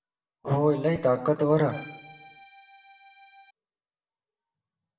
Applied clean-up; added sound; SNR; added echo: none; Accordion; 17 dB; reverberation time 0.6 s.